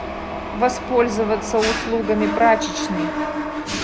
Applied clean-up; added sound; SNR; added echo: none; Mechanisms; 4 dB; none.